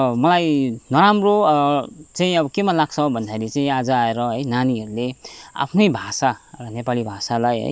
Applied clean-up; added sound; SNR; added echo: none; none; none; none.